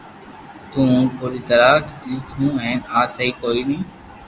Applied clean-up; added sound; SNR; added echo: none; none; none; none.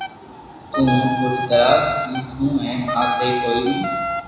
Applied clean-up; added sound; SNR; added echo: none; Wind instrument, woodwind instrument; 5 dB; reverberation time 1.0 s.